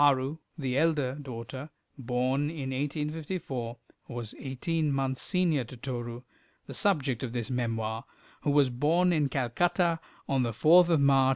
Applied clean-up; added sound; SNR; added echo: none; none; none; none.